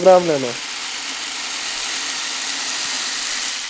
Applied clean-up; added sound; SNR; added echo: none; Rattle (instrument); 3 dB; none.